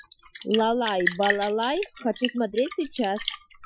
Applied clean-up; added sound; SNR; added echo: classical method Wiener filter.